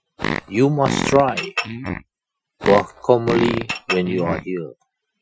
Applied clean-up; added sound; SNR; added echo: classical method Wiener filter.